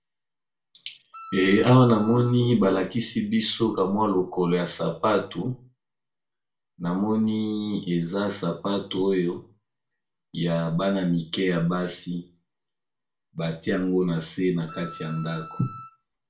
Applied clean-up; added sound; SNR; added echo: none; Wind instrument, woodwind instrument; 17 dB; reverberation time 0.3 s.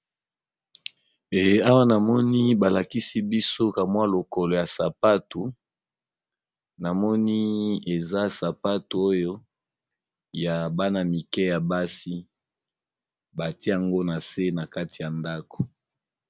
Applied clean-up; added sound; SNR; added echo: none; none; none; none.